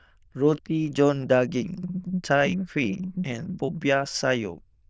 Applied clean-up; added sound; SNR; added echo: neural diffusion model UNIVERSE++.